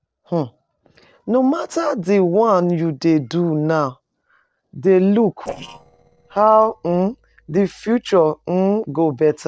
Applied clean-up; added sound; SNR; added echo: neural separator model SepFormer DNS4.